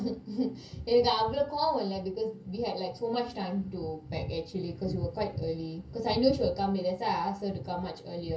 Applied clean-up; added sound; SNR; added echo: none; none; none; reverberation time 0.2 s.